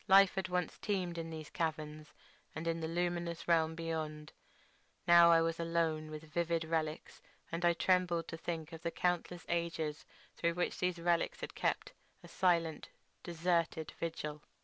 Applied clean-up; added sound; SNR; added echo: none; none; none; none.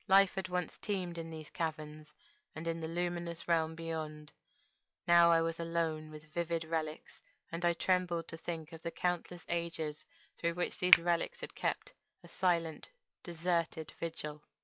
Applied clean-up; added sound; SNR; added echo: classical method log-MMSE.